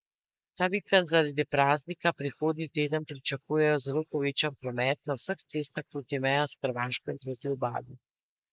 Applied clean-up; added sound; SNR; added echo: neural mask model Resemble Enhance denoiser.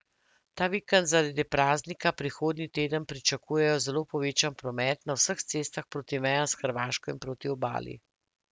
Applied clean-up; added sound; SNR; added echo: none; none; none; none.